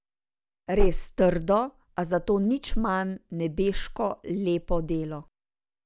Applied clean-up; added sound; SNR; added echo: none; none; none; none.